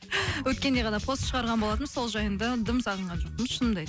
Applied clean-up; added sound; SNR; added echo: none; none; none; none.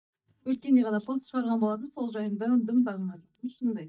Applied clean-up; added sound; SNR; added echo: neural mask model DeepFilterNet 3.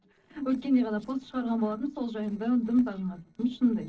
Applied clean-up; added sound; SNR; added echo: neural separator model SepFormer DNS4.